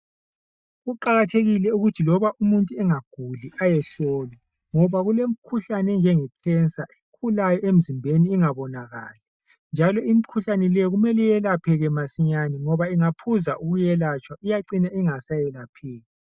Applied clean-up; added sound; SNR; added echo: neural mask model DeepFilterNet 3.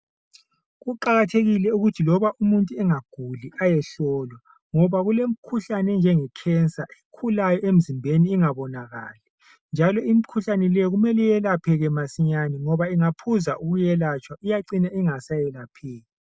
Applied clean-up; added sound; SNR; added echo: none; none; none; none.